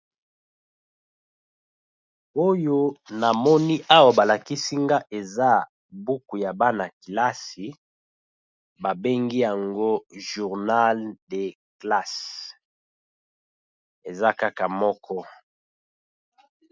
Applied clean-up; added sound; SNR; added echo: none; none; none; none.